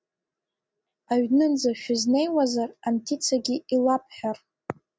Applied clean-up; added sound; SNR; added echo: none; none; none; none.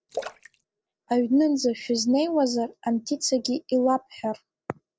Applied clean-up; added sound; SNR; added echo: neural separator model SepFormer DNS4.